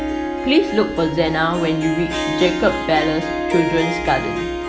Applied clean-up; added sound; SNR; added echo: none; Harp; 4 dB; none.